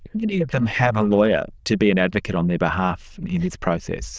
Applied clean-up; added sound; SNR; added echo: neural diffusion model UNIVERSE++.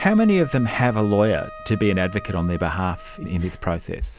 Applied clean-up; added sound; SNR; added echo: none; Wind instrument, woodwind instrument; 18 dB; none.